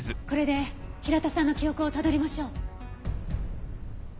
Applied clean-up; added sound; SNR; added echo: none; none; none; none.